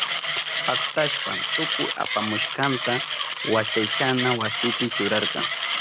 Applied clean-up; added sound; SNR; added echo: none; Mechanisms; 0 dB; none.